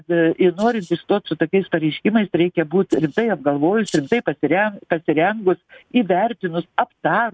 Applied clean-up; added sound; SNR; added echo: neural mask model RNNoise.